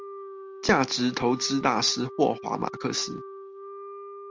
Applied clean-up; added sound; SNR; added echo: none; Wind instrument, woodwind instrument; 13 dB; none.